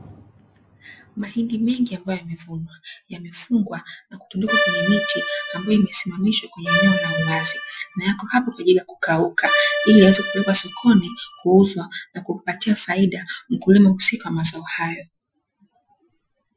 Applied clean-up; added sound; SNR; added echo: classical method Wiener filter.